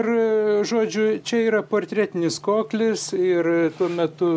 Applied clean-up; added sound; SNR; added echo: none; none; none; none.